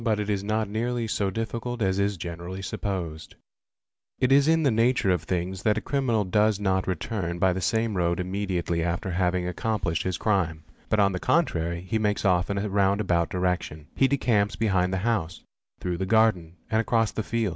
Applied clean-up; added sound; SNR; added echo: none; none; none; none.